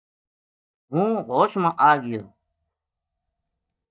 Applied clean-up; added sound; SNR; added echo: neural mask model DeepFilterNet 3.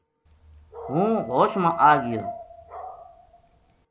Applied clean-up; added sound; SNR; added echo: none; Dog; 11 dB; none.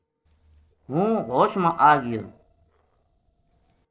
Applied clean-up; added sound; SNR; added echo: neural separator model SepFormer DNS4.